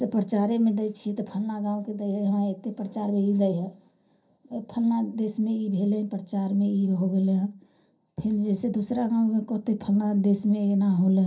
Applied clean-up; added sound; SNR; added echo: none; none; none; reverberation time 0.3 s.